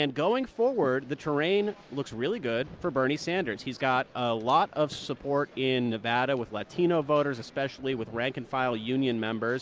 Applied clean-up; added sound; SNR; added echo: none; none; none; none.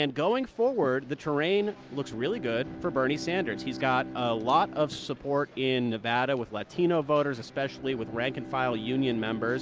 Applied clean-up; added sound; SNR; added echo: none; Bowed string instrument; 14 dB; none.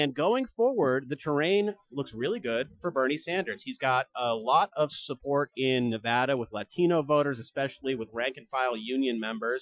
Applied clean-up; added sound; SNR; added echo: classical method Wiener filter.